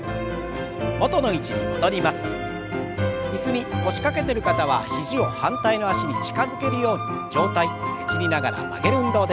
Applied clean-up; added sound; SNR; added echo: none; none; none; none.